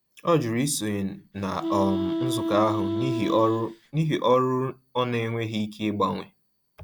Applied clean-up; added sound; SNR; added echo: none; Wind instrument, woodwind instrument; 3 dB; none.